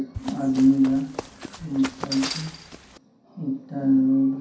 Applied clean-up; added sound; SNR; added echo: none; Run; 12 dB; reverberation time 0.6 s.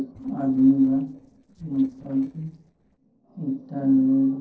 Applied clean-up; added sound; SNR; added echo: neural separator model SepFormer DNS4.